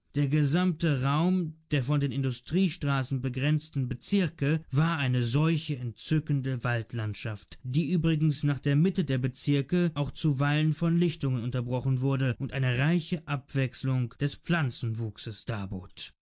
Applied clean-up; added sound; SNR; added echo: none; none; none; none.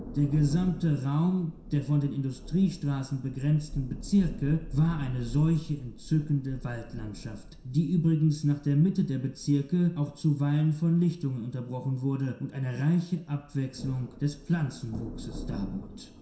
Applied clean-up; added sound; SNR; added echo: none; Thunder; 14 dB; reverberation time 0.7 s.